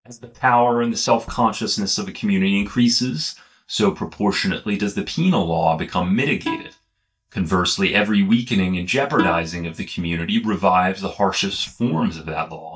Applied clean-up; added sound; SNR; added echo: neural mask model DeepFilterNet 3.